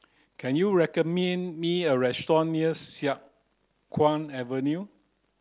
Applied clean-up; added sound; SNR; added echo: none; none; none; none.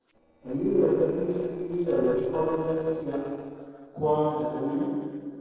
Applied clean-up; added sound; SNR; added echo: neural separator model SepFormer DNS4.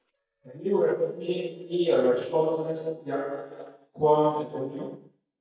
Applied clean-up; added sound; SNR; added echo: neural mask model DeepFilterNet 3.